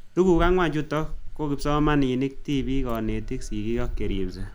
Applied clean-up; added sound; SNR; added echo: none; Keys jangling; 4 dB; none.